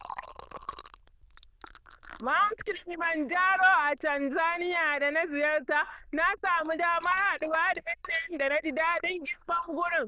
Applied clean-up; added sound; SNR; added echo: neural diffusion model UNIVERSE++.